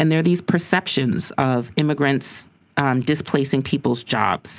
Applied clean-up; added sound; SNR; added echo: none; none; none; none.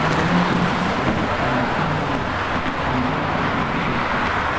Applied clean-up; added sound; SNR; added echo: none; Traffic noise, roadway noise; -5 dB; reverberation time 0.9 s.